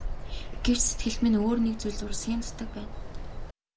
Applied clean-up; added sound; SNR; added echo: none; Bird vocalization, bird call, bird song; 4 dB; none.